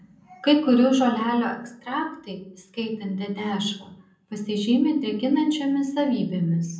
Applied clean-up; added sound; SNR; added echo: none; none; none; reverberation time 0.6 s.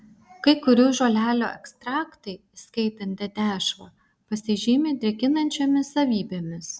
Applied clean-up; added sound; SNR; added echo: none; none; none; none.